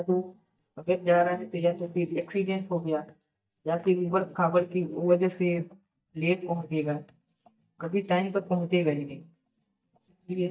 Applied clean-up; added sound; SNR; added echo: neural mask model DeepFilterNet 3.